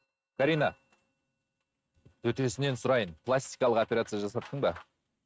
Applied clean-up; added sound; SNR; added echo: neural mask model RNNoise.